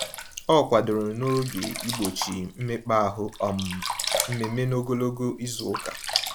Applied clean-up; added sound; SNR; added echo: none; Sink (filling or washing); 7 dB; none.